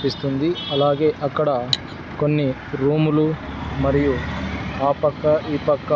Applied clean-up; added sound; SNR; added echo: none; Cutlery, silverware; 9 dB; none.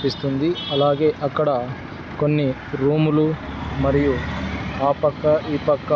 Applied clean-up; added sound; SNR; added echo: none; none; none; none.